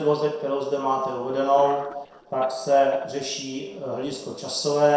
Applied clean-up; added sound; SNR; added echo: neural separator model SepFormer DNS4.